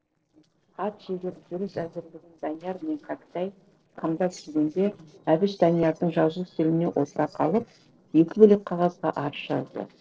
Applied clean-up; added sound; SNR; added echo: neural separator model SepFormer DNS4.